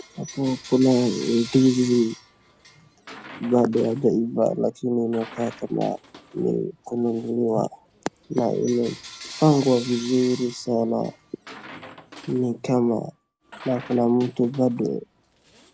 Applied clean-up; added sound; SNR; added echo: none; Coin (dropping) / Bell; 19 dB; none.